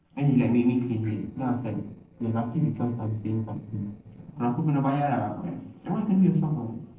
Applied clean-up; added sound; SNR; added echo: neural separator model SepFormer DNS4.